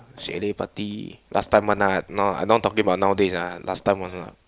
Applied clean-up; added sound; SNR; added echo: none; none; none; none.